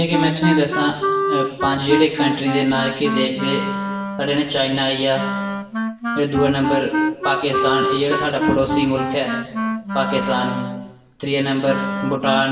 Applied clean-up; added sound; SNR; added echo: none; Wind instrument, woodwind instrument; 2 dB; reverberation time 1.2 s.